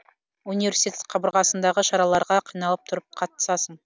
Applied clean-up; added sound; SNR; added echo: none; none; none; none.